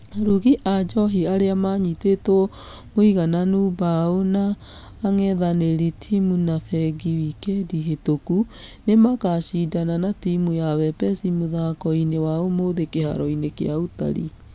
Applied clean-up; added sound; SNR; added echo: none; none; none; none.